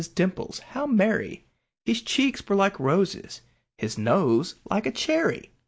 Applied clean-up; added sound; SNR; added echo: none; none; none; none.